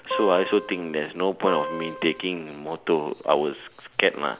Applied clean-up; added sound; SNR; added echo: none; Acoustic guitar; 8 dB; none.